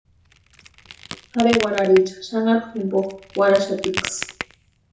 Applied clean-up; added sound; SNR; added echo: none; Crack; 12 dB; reverberation time 0.6 s.